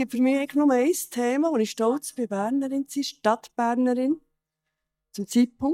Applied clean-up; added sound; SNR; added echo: neural mask model DeepFilterNet 3.